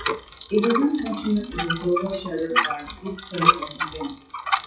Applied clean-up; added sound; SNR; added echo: classical method WPE with log-MMSE.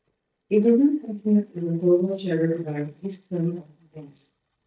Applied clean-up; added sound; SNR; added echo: neural mask model DeepFilterNet 3.